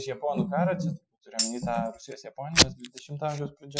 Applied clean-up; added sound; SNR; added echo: classical method Wiener filter.